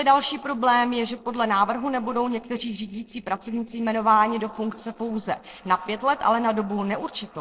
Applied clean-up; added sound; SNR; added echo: neural separator model SepFormer DNS4.